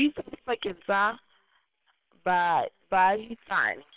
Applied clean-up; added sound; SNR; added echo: neural separator model SepFormer WHAM!.